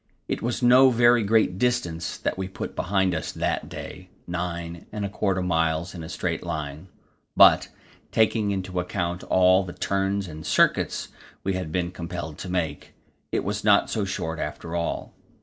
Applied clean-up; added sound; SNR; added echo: none; none; none; none.